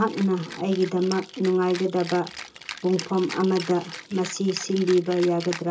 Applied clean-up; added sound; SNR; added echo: none; Rattle (instrument); 15 dB; reverberation time 0.2 s.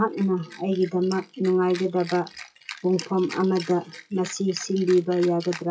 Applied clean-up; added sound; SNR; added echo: classical method WPE with log-MMSE.